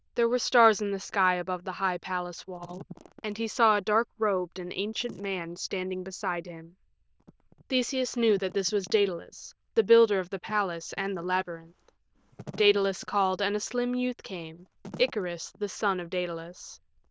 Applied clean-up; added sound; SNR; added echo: neural diffusion model UNIVERSE++.